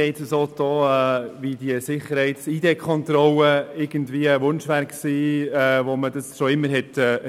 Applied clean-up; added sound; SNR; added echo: none; none; none; none.